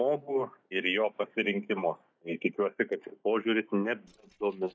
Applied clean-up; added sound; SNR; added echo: neural mask model DeepFilterNet 3.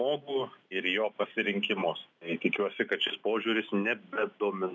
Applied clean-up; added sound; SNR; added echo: none; none; none; none.